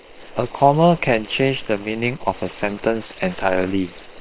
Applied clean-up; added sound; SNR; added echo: neural separator model SepFormer WHAM!.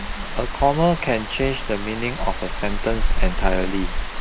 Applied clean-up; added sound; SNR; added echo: none; Rain; -2 dB; none.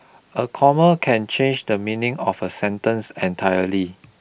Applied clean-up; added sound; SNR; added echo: none; none; none; none.